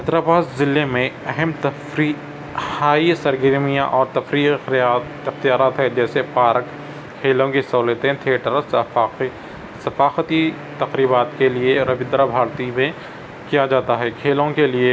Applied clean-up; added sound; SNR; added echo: none; Wind instrument, woodwind instrument; 19 dB; none.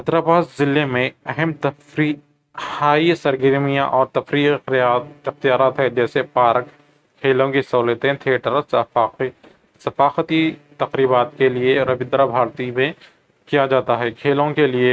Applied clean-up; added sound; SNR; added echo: neural mask model RNNoise.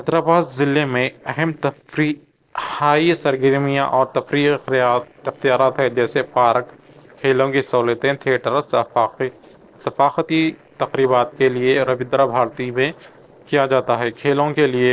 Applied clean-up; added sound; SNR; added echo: neural separator model SepFormer DNS4.